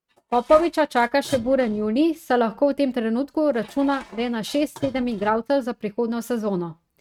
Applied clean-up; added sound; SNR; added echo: neural mask model RNNoise.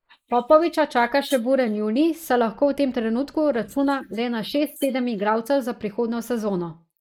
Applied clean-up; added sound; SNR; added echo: neural mask model Resemble Enhance denoiser.